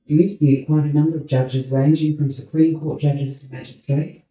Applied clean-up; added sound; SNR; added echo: neural mask model DeepFilterNet 3.